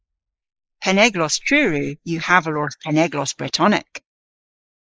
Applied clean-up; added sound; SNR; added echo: neural mask model Resemble Enhance denoiser.